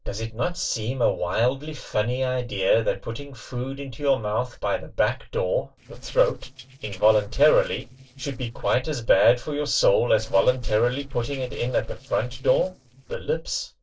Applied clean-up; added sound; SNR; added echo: neural separator model SepFormer DNS4.